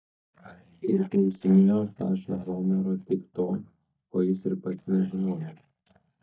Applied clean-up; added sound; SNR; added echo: neural mask model DeepFilterNet 3.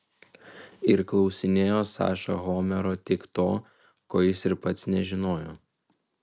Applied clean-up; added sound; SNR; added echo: none; none; none; none.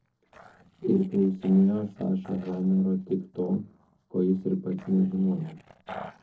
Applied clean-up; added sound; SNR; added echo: neural separator model SepFormer DNS4.